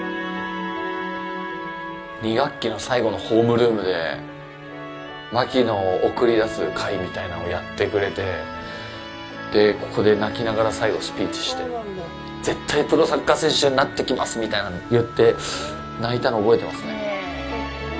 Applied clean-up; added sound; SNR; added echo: none; none; none; none.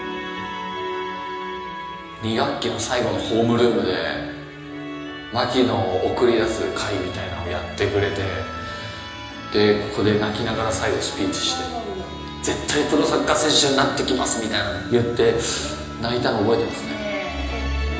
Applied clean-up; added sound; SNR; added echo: none; none; none; reverberation time 1.0 s.